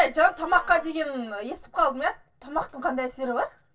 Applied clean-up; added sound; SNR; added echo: neural separator model SepFormer DNS4.